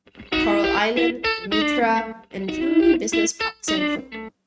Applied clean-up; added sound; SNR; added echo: neural mask model RNNoise.